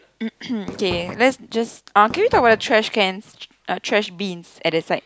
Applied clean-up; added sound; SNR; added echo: none; Fireworks; 16 dB; none.